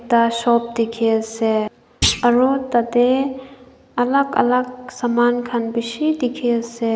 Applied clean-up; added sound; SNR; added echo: none; Thump, thud; 8 dB; none.